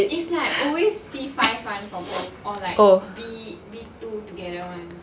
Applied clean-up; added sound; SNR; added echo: none; none; none; none.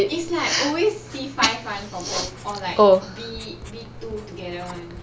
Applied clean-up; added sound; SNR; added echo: none; Writing; 17 dB; none.